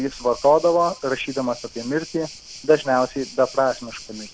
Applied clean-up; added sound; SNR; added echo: none; Waves, surf; 19 dB; none.